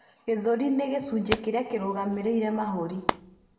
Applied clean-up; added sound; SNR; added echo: none; Hands; 9 dB; reverberation time 0.8 s.